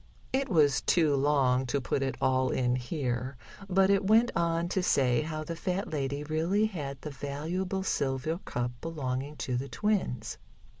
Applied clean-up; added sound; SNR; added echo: none; none; none; none.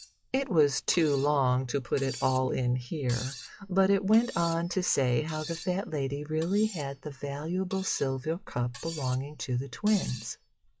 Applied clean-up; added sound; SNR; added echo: classical method log-MMSE.